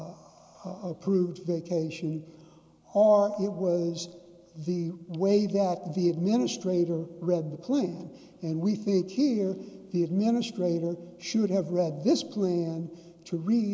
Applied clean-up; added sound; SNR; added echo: none; none; none; none.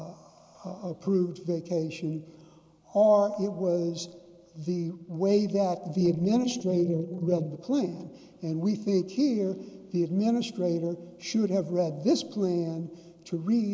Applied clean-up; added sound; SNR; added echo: neural mask model Resemble Enhance denoiser.